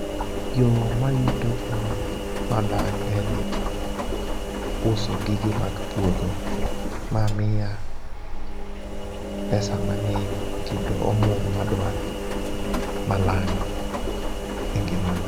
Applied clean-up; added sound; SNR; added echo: none; Engine; -1 dB; none.